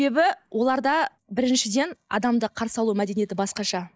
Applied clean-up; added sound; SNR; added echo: neural mask model Resemble Enhance denoiser.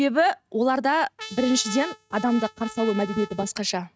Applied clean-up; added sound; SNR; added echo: neural mask model RNNoise.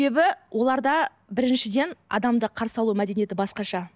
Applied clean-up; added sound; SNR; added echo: none; none; none; none.